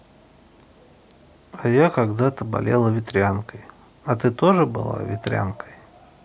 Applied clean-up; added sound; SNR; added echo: none; none; none; none.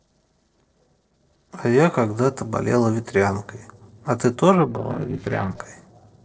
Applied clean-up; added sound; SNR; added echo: neural separator model SepFormer DNS4.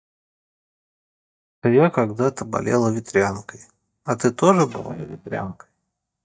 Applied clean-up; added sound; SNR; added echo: neural mask model DeepFilterNet 3.